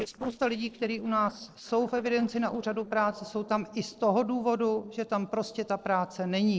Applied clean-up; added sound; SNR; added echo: neural separator model SepFormer DNS4.